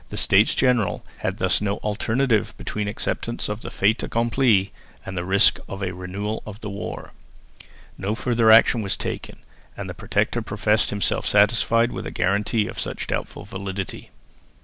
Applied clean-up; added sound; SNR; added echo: none; none; none; none.